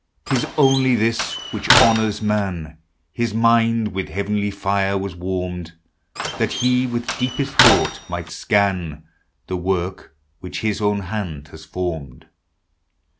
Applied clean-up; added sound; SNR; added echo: none; Slam; 0 dB; none.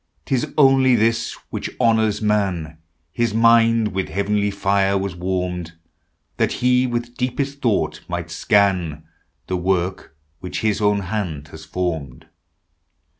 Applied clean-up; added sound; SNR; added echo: none; none; none; none.